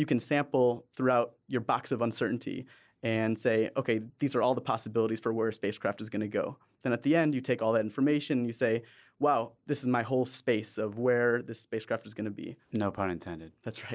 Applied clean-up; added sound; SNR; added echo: none; none; none; none.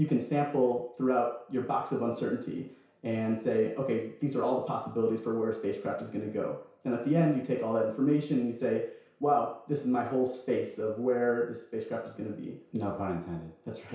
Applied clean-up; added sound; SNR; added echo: none; none; none; reverberation time 0.6 s.